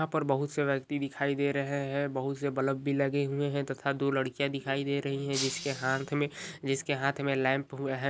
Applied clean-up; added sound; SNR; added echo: none; Shatter; 9 dB; none.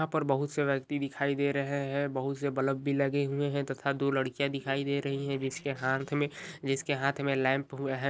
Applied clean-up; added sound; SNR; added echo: neural separator model SepFormer DNS4.